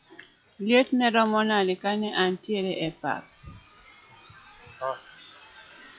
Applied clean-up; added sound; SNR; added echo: classical method log-MMSE.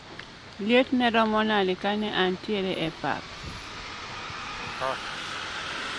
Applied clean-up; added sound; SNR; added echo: none; Bus; 9 dB; none.